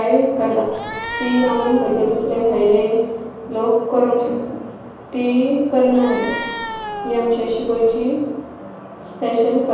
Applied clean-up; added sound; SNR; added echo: none; Cat; 10 dB; reverberation time 1.3 s.